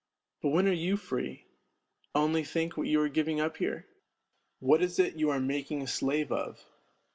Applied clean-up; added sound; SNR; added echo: none; none; none; none.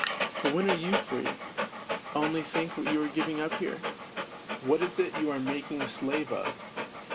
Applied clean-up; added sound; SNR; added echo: none; Dog; 3 dB; none.